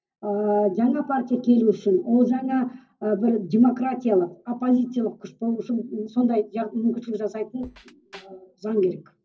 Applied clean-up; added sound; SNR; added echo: neural separator model SepFormer DNS4.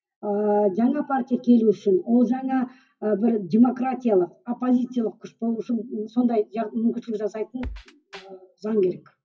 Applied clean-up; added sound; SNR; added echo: classical method WPE with log-MMSE.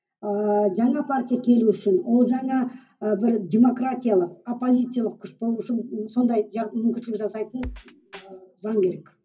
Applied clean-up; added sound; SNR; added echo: none; Drum kit; 17 dB; reverberation time 0.3 s.